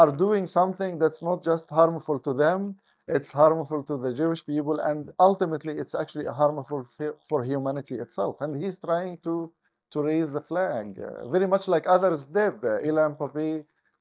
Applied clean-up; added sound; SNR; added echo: neural mask model DeepFilterNet 3.